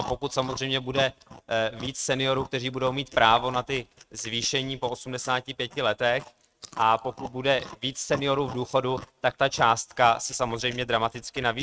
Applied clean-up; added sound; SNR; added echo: neural mask model RNNoise.